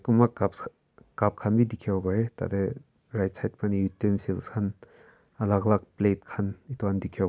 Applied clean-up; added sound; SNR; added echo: none; none; none; none.